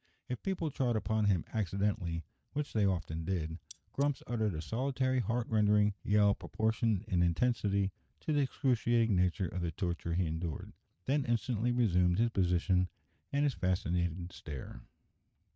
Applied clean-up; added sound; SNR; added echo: neural mask model RNNoise.